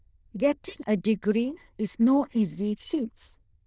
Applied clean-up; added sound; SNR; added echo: neural diffusion model UNIVERSE++.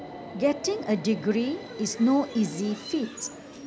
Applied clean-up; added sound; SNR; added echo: none; Subway, metro, underground; 13 dB; none.